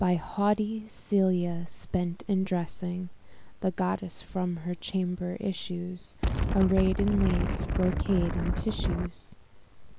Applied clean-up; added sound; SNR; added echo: none; Wind; -1 dB; none.